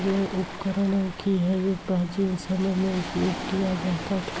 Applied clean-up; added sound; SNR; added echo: none; Waves, surf; 10 dB; none.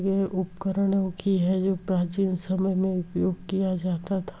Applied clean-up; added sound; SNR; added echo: none; none; none; none.